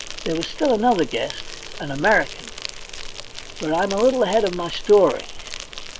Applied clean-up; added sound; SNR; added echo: none; Insect; 11 dB; none.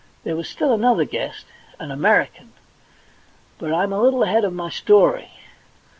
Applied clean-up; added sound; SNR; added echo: none; none; none; none.